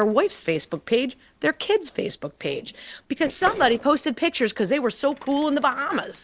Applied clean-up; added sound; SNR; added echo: neural separator model SepFormer DNS4.